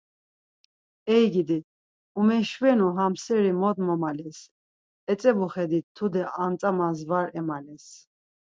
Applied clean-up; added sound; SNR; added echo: none; none; none; none.